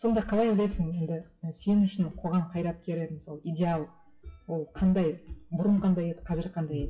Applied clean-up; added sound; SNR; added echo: classical method WPE with log-MMSE.